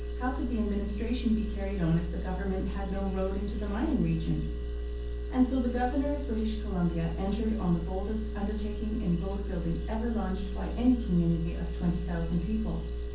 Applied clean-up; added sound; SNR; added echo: none; Engine; 2 dB; reverberation time 0.6 s.